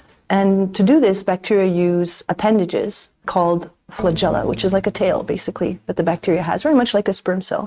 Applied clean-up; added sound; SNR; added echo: neural mask model RNNoise.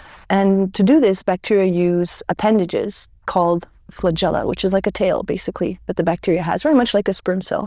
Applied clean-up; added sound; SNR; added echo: neural diffusion model UNIVERSE++.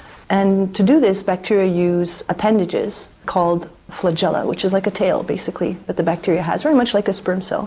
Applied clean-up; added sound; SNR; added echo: none; none; none; none.